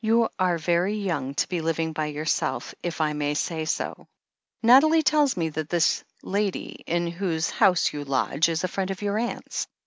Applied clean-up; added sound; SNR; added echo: none; none; none; none.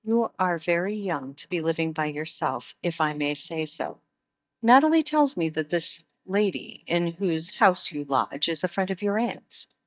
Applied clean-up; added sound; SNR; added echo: neural mask model DeepFilterNet 3.